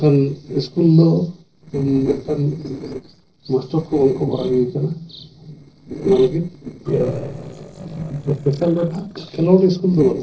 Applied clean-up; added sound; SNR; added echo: neural separator model SepFormer DNS4.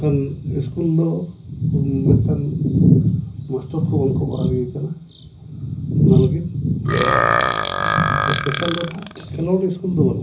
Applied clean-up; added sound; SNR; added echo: none; Burping, eructation; 1 dB; reverberation time 0.5 s.